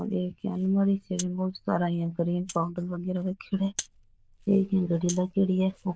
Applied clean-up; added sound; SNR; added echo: neural diffusion model UNIVERSE++.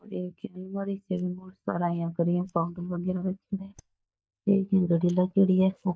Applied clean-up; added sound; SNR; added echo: neural mask model DeepFilterNet 3.